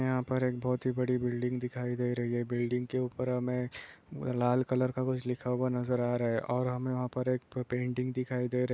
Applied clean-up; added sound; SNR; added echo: none; none; none; none.